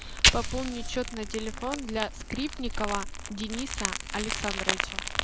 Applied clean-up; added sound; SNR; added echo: none; Crumpling, crinkling + Fire; -3 dB; none.